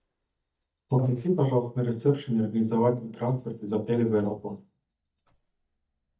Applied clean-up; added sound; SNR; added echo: neural mask model DeepFilterNet 3.